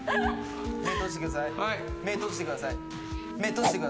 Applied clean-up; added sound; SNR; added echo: none; Piano + Wind instrument, woodwind instrument; 4 dB; none.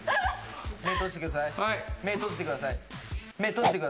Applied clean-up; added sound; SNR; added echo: none; none; none; none.